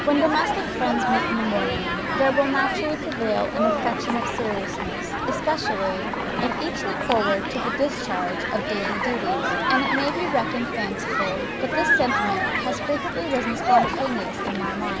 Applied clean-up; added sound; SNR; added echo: none; Human group actions; -1 dB; none.